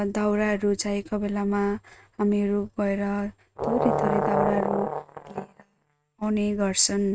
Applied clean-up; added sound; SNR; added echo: neural mask model RNNoise.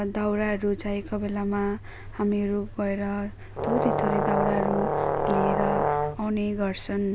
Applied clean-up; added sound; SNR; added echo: none; Brass instrument; -1 dB; none.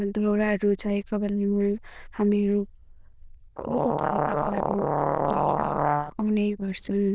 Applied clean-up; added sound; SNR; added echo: neural diffusion model UNIVERSE++.